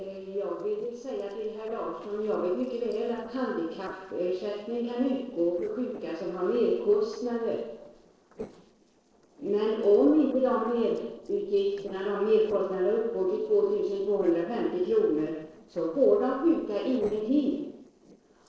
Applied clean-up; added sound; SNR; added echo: neural separator model SepFormer DNS4.